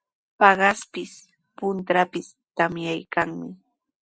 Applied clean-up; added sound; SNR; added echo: none; none; none; none.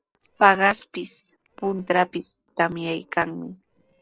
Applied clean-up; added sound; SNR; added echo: neural separator model SepFormer DNS4.